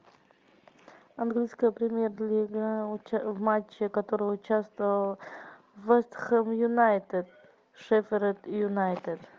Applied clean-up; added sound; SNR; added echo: none; none; none; none.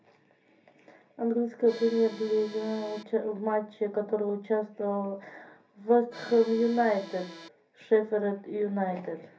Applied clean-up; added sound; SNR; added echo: none; Accordion; 16 dB; reverberation time 0.3 s.